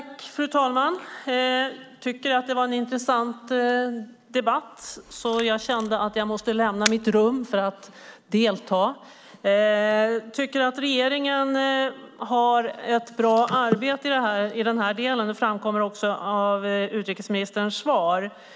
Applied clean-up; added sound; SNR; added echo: none; Camera; 12 dB; none.